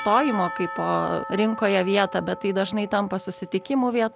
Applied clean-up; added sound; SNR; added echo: none; Church bell / Percussion; 13 dB; none.